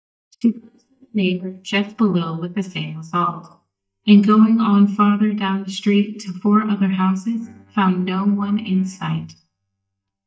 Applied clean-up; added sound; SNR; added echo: neural mask model DeepFilterNet 3.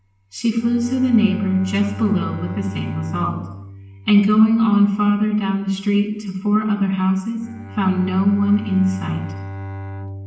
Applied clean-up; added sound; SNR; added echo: none; Bowed string instrument; 14 dB; reverberation time 0.8 s.